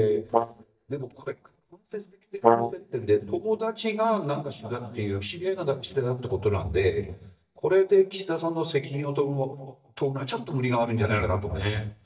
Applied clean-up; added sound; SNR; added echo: neural mask model DeepFilterNet 3.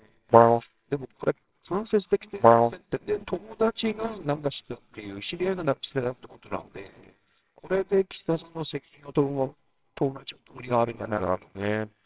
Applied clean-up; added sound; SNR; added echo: neural separator model SepFormer WHAMR!.